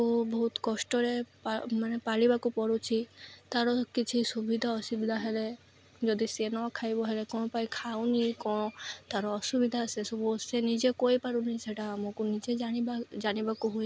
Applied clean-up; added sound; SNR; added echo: none; none; none; none.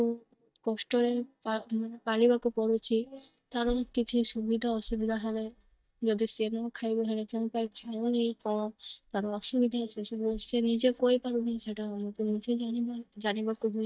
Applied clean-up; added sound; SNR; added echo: neural mask model DeepFilterNet 3.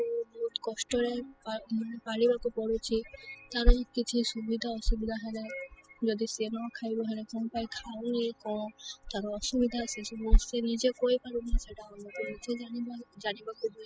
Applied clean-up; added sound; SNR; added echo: classical method spectral subtraction.